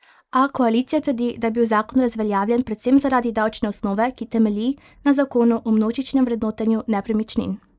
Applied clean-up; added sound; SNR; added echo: neural mask model Resemble Enhance denoiser.